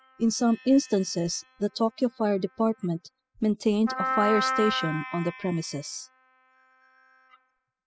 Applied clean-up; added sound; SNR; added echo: classical method spectral subtraction.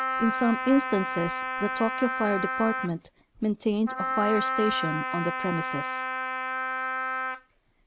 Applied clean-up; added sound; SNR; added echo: none; Wind instrument, woodwind instrument; 2 dB; none.